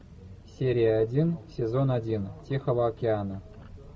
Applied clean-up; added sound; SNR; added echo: none; none; none; none.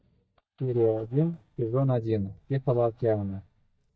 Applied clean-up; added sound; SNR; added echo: neural mask model DeepFilterNet 3.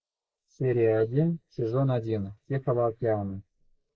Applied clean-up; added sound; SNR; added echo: neural mask model Resemble Enhance denoiser.